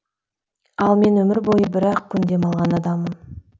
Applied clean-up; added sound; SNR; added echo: none; none; none; none.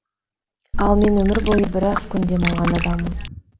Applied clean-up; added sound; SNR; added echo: none; Water / Liquid; 3 dB; none.